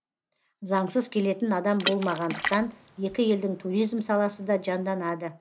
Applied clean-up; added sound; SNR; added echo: none; Water / Splash, splatter; 9 dB; none.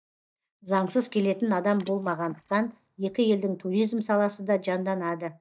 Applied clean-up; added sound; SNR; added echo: neural mask model DeepFilterNet 3.